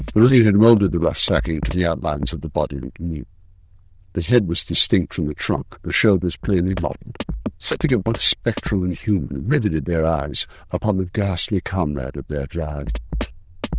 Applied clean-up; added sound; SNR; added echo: neural diffusion model UNIVERSE++.